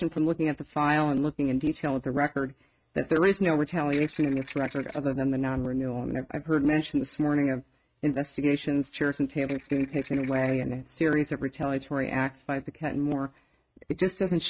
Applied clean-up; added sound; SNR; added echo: neural mask model RNNoise.